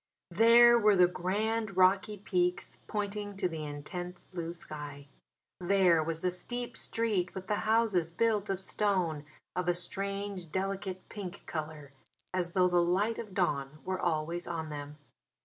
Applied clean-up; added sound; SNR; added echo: none; Bell; 19 dB; none.